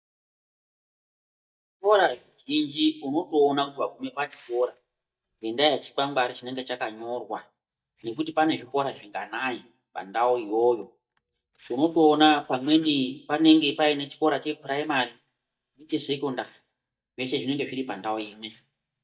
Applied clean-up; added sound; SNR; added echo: neural mask model DeepFilterNet 3.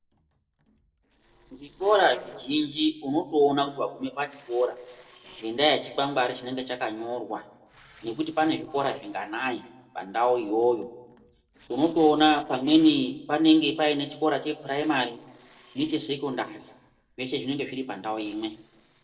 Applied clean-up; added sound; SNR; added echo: neural separator model SepFormer DNS4.